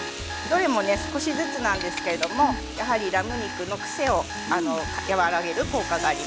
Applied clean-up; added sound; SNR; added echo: none; Harp + Alarm; 9 dB; none.